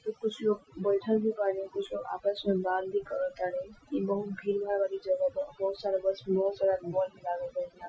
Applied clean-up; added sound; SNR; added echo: classical method Wiener filter.